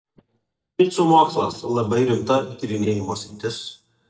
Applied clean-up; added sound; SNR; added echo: neural mask model DeepFilterNet 3.